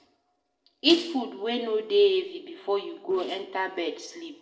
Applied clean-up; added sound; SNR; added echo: neural separator model SepFormer DNS4.